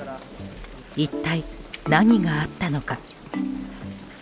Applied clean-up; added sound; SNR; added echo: none; none; none; none.